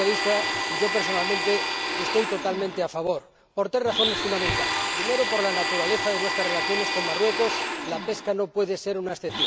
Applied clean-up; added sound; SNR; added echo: none; Domestic sounds, home sounds; 1 dB; none.